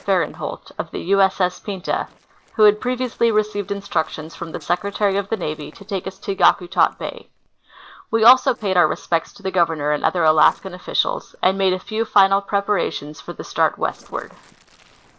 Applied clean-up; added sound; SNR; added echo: neural separator model SepFormer DNS4.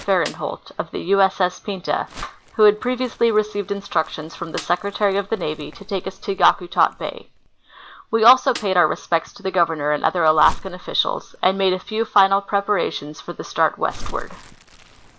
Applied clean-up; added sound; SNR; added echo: none; Snare drum + Crumpling, crinkling; 16 dB; none.